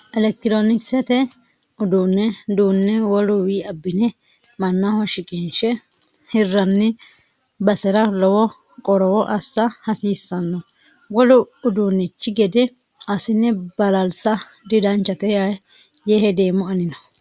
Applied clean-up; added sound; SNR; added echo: none; none; none; none.